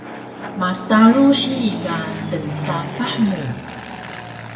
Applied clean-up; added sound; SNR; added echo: none; Fixed-wing aircraft, airplane; 9 dB; reverberation time 1.6 s.